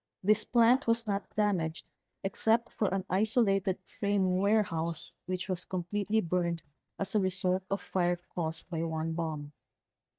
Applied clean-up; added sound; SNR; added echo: neural mask model DeepFilterNet 3.